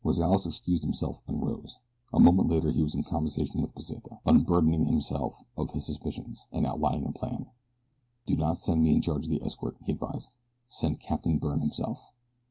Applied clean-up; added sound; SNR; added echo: none; none; none; none.